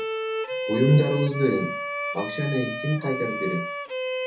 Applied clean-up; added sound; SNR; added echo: none; Bowed string instrument; 5 dB; reverberation time 0.3 s.